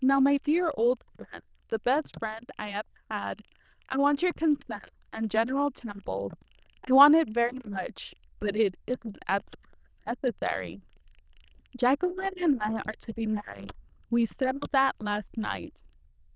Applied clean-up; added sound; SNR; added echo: neural diffusion model UNIVERSE++.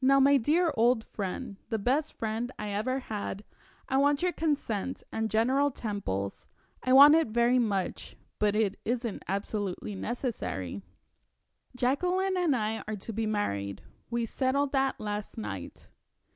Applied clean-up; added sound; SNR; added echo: none; none; none; none.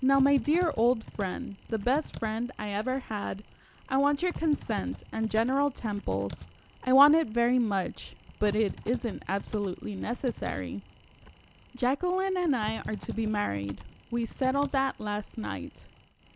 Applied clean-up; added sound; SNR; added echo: none; Typing; 16 dB; none.